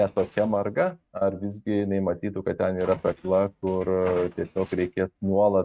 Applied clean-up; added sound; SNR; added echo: neural mask model RNNoise.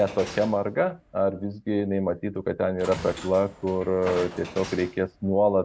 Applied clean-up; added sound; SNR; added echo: none; Train; 16 dB; none.